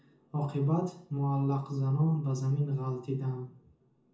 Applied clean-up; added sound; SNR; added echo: none; none; none; reverberation time 0.6 s.